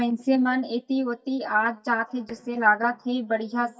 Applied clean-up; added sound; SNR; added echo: neural mask model DeepFilterNet 3.